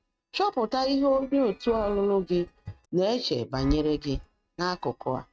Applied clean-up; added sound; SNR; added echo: neural mask model RNNoise.